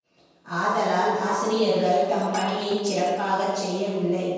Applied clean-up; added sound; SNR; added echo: none; Shatter; 17 dB; reverberation time 1.2 s.